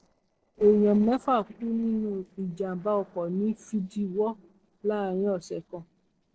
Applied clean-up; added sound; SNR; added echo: neural separator model SepFormer DNS4.